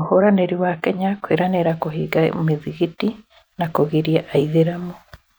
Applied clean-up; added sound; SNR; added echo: none; none; none; none.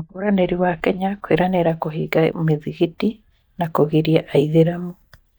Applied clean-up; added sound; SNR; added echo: neural mask model DeepFilterNet 3.